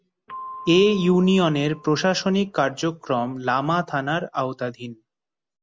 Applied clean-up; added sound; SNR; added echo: none; Percussion; 19 dB; none.